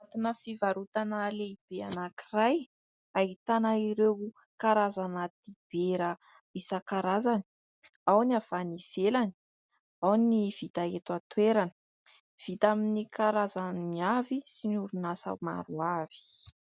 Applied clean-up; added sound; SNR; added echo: none; none; none; none.